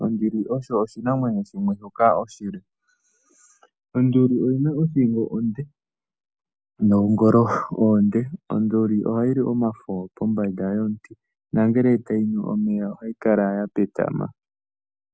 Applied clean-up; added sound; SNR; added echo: none; none; none; none.